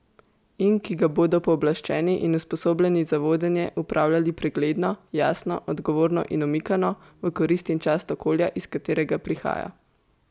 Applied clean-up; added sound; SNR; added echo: none; none; none; none.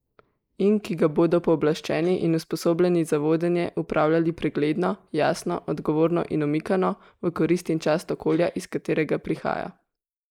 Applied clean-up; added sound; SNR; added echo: neural mask model Resemble Enhance denoiser.